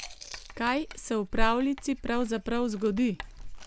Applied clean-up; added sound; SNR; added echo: none; Chewing, mastication + Writing; 17 dB; none.